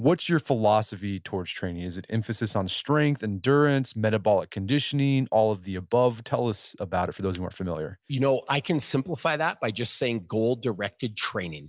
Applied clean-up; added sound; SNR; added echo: none; none; none; none.